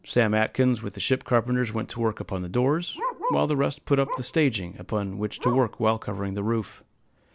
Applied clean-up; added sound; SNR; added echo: none; Bark; 13 dB; none.